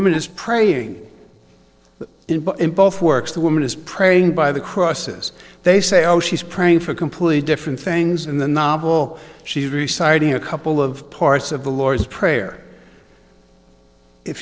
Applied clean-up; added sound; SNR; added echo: neural separator model SepFormer DNS4.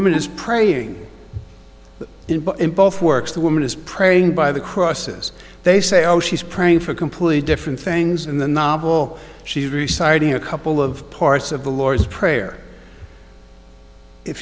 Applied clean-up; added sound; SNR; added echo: none; Bowed string instrument; 15 dB; none.